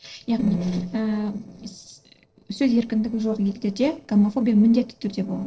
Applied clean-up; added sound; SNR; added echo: neural separator model SepFormer DNS4.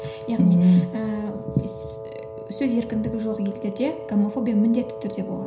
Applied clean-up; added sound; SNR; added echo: none; Wind instrument, woodwind instrument; 12 dB; reverberation time 0.5 s.